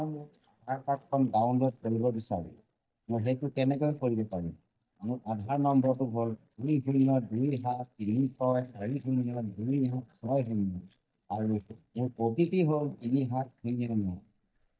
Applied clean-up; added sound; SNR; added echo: neural mask model DeepFilterNet 3.